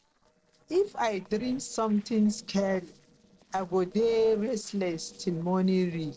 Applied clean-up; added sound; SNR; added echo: neural separator model SepFormer DNS4.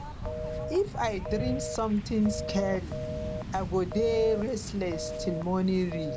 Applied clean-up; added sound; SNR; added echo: none; Telephone + Waves, surf; 5 dB; none.